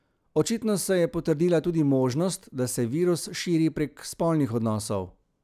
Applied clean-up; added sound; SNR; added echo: none; none; none; none.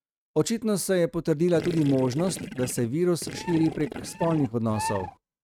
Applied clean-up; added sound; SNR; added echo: neural mask model RNNoise.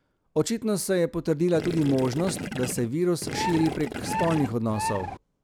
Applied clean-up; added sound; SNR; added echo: none; Gurgling / Liquid + Bird; 6 dB; none.